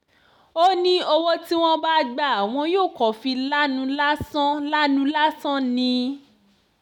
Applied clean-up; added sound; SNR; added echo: none; none; none; none.